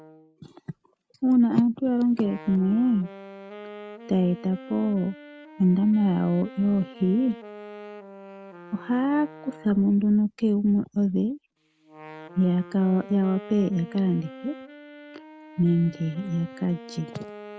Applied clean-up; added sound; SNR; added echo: none; Wind instrument, woodwind instrument; 19 dB; none.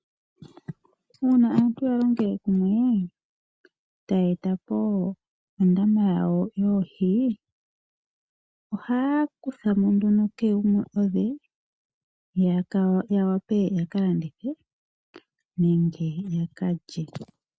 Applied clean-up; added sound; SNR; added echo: none; none; none; none.